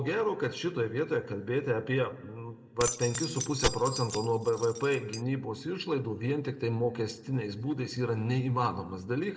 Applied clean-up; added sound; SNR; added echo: none; Keys jangling; 5 dB; reverberation time 1.7 s.